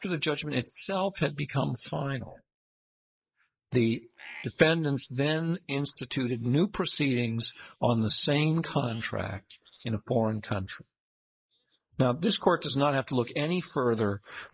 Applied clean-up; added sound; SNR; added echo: neural mask model Resemble Enhance denoiser.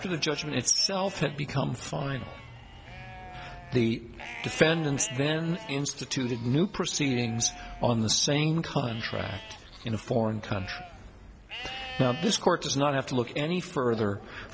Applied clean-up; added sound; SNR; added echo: none; Livestock, farm animals, working animals; 16 dB; none.